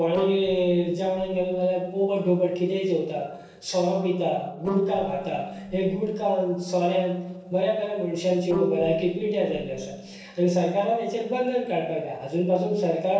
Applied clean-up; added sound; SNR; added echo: neural separator model SepFormer DNS4.